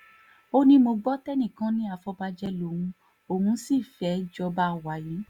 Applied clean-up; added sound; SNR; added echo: none; none; none; none.